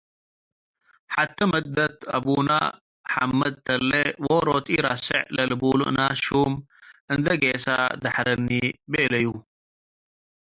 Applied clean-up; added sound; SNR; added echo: none; none; none; none.